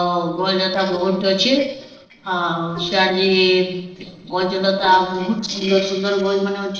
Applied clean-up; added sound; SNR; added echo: neural separator model SepFormer DNS4.